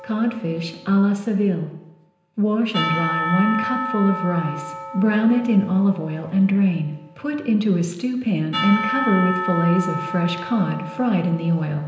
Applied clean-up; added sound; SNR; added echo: none; Church bell / Percussion; 8 dB; reverberation time 0.9 s.